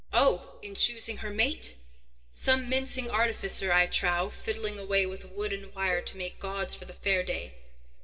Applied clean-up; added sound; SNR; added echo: neural separator model SepFormer DNS4.